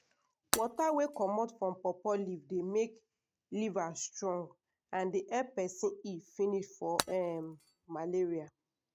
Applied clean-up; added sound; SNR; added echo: neural mask model RNNoise.